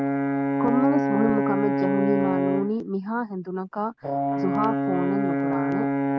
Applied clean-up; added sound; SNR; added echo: neural mask model RNNoise.